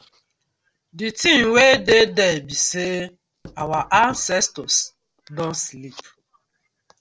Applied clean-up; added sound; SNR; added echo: neural separator model SepFormer DNS4.